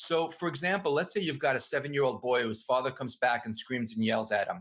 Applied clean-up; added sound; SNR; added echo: none; none; none; none.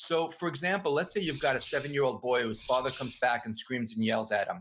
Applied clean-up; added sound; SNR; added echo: none; Wild animals; 10 dB; none.